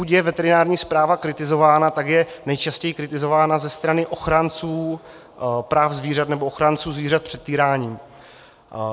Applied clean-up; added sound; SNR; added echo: none; none; none; none.